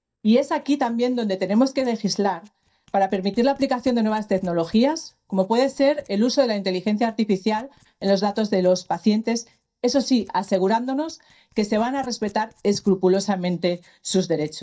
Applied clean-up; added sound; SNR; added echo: neural mask model DeepFilterNet 3.